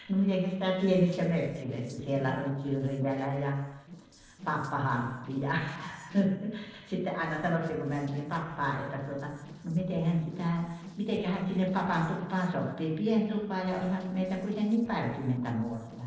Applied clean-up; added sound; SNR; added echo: neural separator model SepFormer DNS4.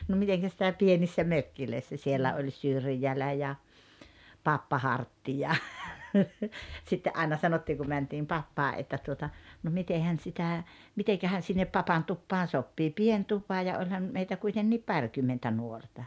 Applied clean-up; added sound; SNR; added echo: none; none; none; none.